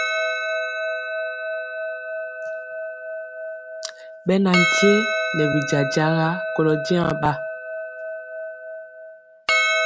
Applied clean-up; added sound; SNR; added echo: none; Percussion; 1 dB; none.